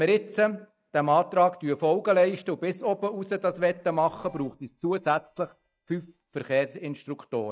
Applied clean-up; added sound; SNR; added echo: neural mask model DeepFilterNet 3.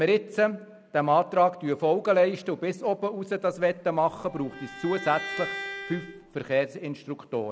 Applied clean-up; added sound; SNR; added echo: none; Bowed string instrument; 12 dB; none.